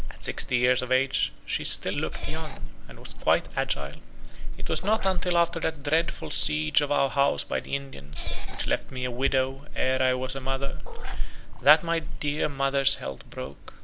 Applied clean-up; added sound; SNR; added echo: none; Meow / Purr; -3 dB; none.